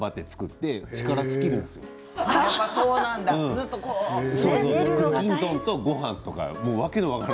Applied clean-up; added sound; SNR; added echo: none; none; none; none.